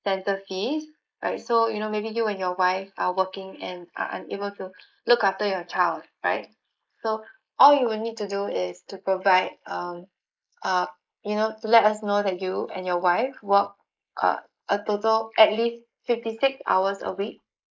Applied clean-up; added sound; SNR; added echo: neural mask model Resemble Enhance denoiser.